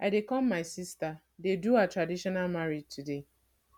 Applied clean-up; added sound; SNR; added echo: none; none; none; none.